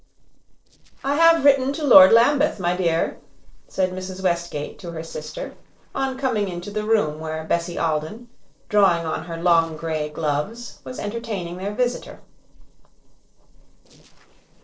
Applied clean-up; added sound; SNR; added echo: neural separator model SepFormer DNS4.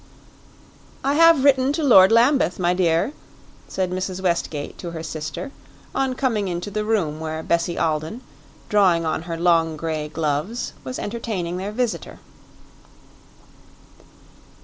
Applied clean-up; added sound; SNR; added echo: none; none; none; none.